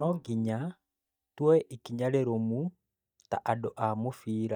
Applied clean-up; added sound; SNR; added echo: neural mask model DeepFilterNet 3.